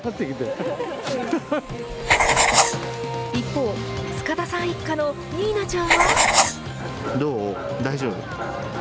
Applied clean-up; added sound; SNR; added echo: none; Writing; -1 dB; none.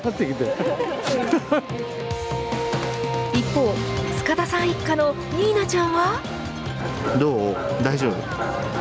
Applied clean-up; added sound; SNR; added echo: none; none; none; none.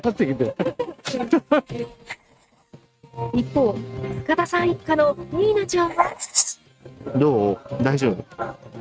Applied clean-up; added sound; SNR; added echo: neural mask model RNNoise.